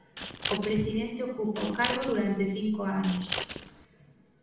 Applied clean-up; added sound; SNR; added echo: none; Scissors; 6 dB; reverberation time 0.7 s.